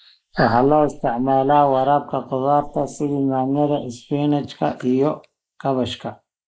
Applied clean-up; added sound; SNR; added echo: neural mask model Resemble Enhance denoiser.